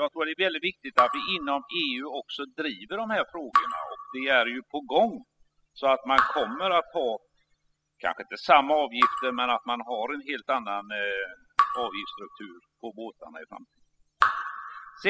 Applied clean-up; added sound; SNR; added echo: classical method spectral subtraction.